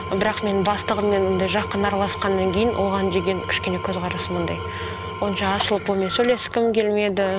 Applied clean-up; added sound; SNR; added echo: none; Engine / Tools; 9 dB; none.